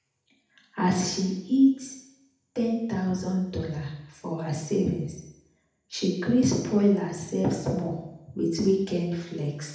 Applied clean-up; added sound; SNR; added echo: none; none; none; reverberation time 0.8 s.